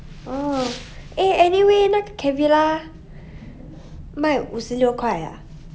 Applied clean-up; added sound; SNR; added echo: none; none; none; none.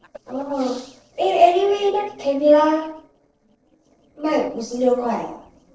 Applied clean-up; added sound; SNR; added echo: neural separator model SepFormer DNS4.